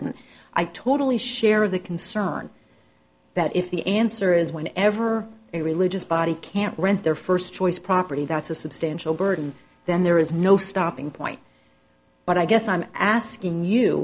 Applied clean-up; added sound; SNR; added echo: none; none; none; none.